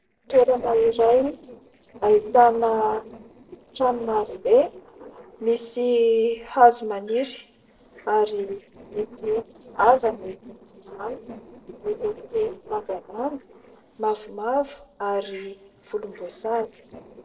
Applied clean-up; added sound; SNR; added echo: neural separator model SepFormer DNS4.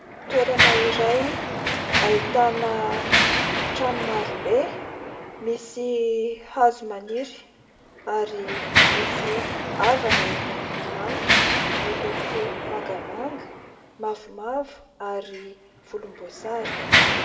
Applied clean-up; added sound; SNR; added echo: none; Mechanisms; -2 dB; reverberation time 1.1 s.